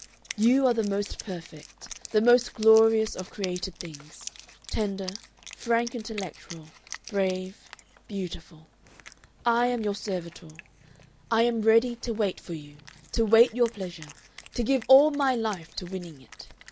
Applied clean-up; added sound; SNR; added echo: none; Wind instrument, woodwind instrument; 19 dB; none.